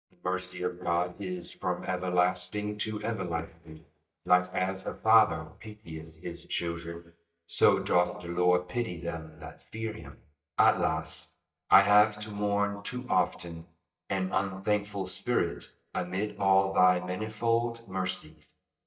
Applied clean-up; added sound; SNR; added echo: neural mask model DeepFilterNet 3.